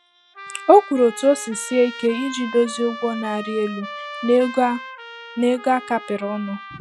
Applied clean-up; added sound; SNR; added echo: classical method log-MMSE.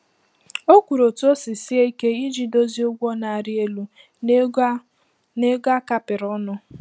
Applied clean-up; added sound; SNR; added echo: none; none; none; none.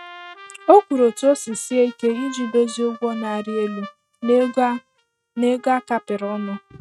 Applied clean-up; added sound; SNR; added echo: neural mask model RNNoise.